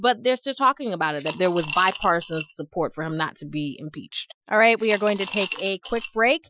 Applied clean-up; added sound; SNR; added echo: classical method Wiener filter.